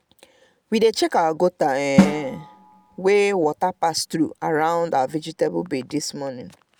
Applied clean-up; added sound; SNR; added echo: none; Drum; 4 dB; none.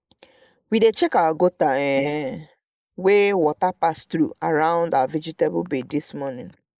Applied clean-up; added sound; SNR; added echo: neural mask model Resemble Enhance denoiser.